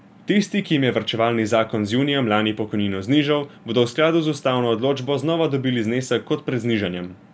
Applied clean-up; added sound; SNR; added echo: none; none; none; none.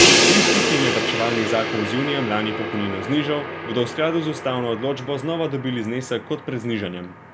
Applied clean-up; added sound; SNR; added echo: none; Crash cymbal; -1 dB; none.